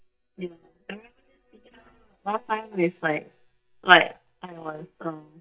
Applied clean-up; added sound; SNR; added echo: neural mask model DeepFilterNet 3.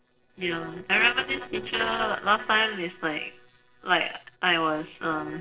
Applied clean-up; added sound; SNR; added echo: neural separator model SepFormer DNS4.